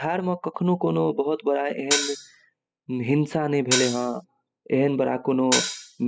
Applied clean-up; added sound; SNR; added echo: classical method spectral subtraction.